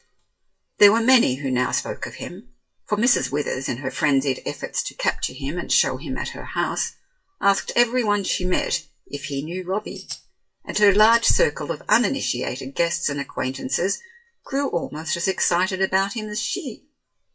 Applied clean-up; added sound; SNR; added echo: classical method WPE with log-MMSE.